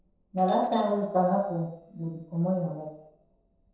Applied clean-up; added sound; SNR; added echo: neural separator model SepFormer DNS4.